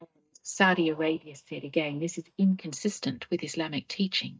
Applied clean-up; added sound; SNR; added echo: neural mask model DeepFilterNet 3.